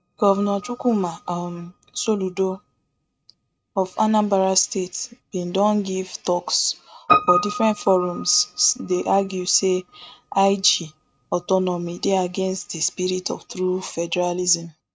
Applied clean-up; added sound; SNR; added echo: neural mask model RNNoise.